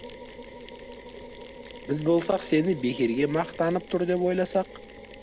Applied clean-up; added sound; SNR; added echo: none; Mechanisms; 15 dB; none.